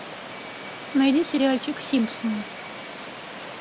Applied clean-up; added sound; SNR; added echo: none; Glass / Bell + Water; 11 dB; none.